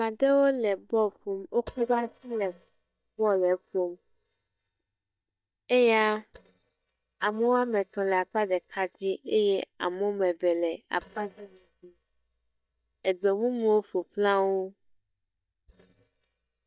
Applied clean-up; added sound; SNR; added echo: neural mask model DeepFilterNet 3.